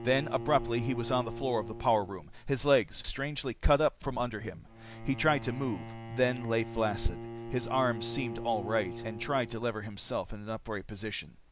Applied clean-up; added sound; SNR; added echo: none; Bowed string instrument; 12 dB; none.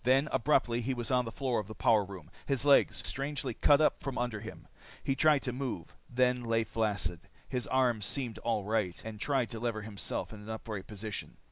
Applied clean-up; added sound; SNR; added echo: none; none; none; none.